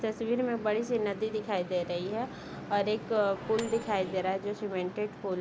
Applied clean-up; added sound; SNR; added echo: none; Microwave oven; 12 dB; none.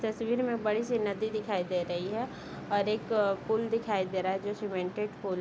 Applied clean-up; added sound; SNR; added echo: none; none; none; none.